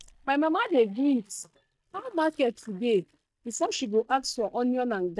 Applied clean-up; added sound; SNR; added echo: neural mask model DeepFilterNet 3.